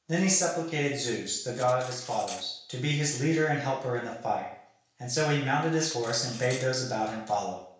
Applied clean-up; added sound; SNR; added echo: none; Cutlery, silverware; 19 dB; reverberation time 0.6 s.